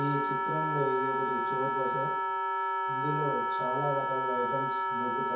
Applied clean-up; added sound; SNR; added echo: none; Wind instrument, woodwind instrument; -4 dB; reverberation time 0.6 s.